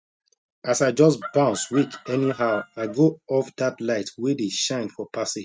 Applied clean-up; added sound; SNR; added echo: neural mask model RNNoise.